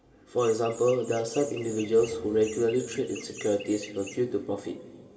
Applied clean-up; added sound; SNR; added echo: none; Chirp, tweet; 17 dB; reverberation time 2.3 s.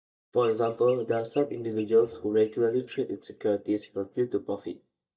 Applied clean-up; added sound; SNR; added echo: neural mask model DeepFilterNet 3.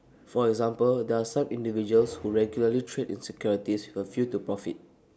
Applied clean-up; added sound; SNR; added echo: none; none; none; none.